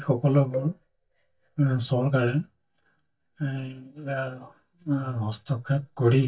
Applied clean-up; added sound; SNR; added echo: neural mask model DeepFilterNet 3.